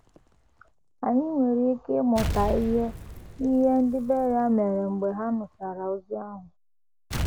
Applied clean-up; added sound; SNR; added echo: none; Explosion; 11 dB; none.